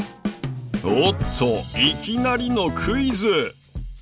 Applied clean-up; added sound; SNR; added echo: none; none; none; none.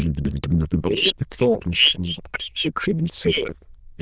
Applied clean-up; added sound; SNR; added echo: neural diffusion model UNIVERSE++.